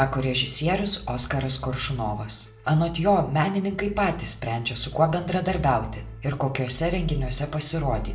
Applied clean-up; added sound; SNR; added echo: none; none; none; reverberation time 0.4 s.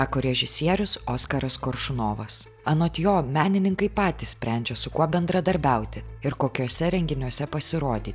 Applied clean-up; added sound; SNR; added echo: none; none; none; none.